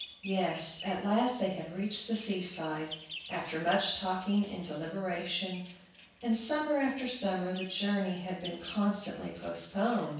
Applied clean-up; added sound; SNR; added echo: none; Bird vocalization, bird call, bird song; 20 dB; reverberation time 0.7 s.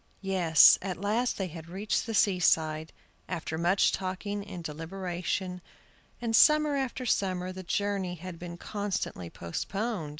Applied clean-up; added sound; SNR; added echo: none; none; none; none.